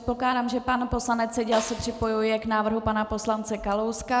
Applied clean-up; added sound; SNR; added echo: none; Snare drum; 16 dB; none.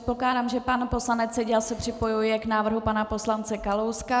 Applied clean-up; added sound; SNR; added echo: none; none; none; none.